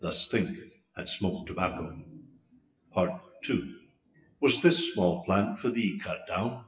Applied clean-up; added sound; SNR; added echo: classical method WPE with log-MMSE.